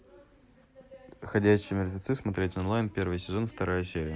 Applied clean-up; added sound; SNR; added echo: none; none; none; none.